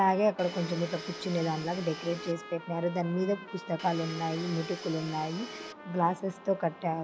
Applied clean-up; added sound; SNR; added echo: none; Trumpet + Domestic sounds, home sounds; 13 dB; none.